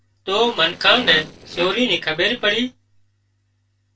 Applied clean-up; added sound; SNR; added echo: neural separator model SepFormer DNS4.